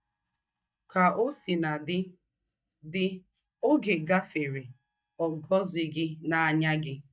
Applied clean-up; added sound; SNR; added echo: neural mask model DeepFilterNet 3.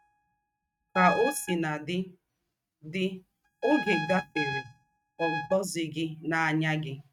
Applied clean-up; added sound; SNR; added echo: neural mask model RNNoise.